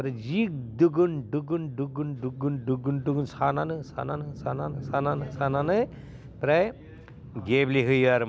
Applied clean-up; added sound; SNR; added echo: none; none; none; none.